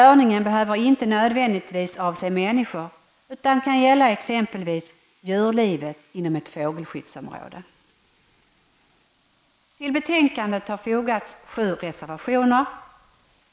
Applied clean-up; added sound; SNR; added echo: neural mask model Resemble Enhance denoiser.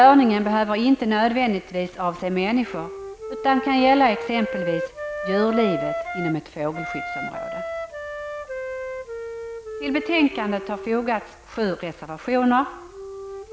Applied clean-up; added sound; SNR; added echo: none; Wind instrument, woodwind instrument; 10 dB; none.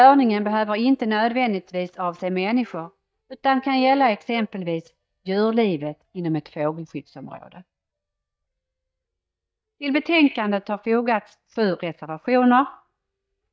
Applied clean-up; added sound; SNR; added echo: neural mask model DeepFilterNet 3.